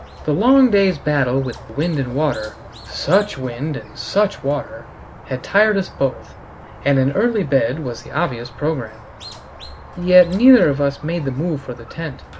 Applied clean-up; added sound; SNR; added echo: none; Squeak; 18 dB; none.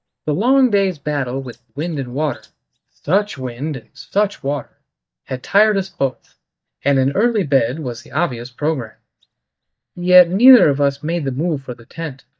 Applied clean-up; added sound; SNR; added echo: neural mask model DeepFilterNet 3.